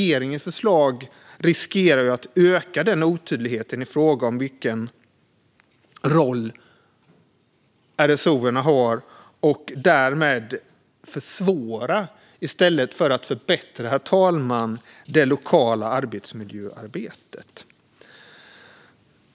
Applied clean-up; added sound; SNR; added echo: none; none; none; none.